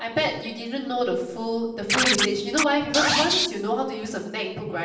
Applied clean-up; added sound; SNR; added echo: none; Scratching (performance technique); 0 dB; reverberation time 0.7 s.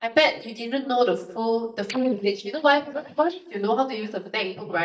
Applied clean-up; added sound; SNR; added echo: neural mask model DeepFilterNet 3.